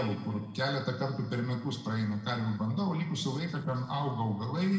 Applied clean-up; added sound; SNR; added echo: neural separator model SepFormer DNS4.